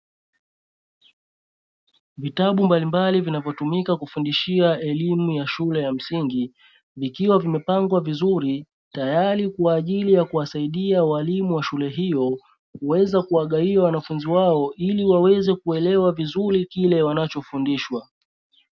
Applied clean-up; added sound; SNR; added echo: none; none; none; none.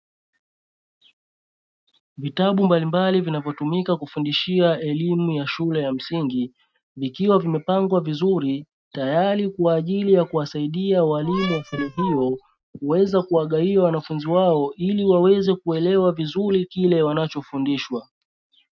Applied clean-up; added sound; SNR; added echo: neural mask model RNNoise.